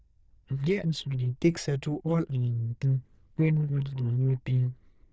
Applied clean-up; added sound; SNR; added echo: neural diffusion model UNIVERSE++.